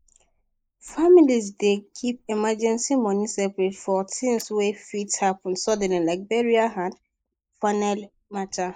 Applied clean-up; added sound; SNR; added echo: neural mask model Resemble Enhance denoiser.